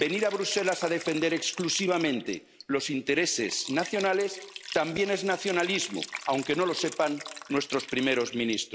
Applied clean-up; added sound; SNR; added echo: none; Liquid; 14 dB; none.